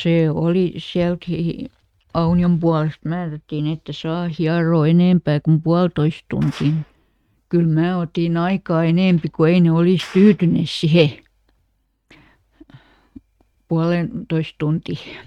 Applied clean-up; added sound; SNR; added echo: neural mask model RNNoise.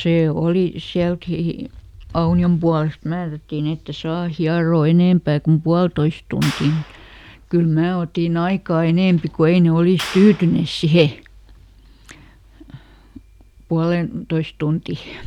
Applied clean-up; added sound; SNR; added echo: none; Clapping; 18 dB; none.